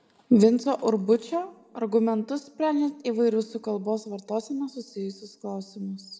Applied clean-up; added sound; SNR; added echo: none; none; none; reverberation time 0.8 s.